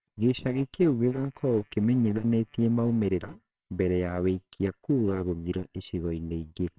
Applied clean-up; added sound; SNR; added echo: neural separator model SepFormer WHAMR!.